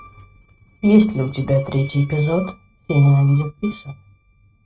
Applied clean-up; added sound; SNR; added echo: neural mask model RNNoise.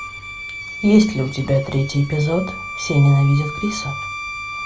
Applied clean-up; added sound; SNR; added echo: none; Bowed string instrument; 11 dB; none.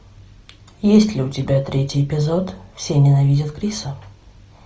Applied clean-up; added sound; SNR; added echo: none; none; none; none.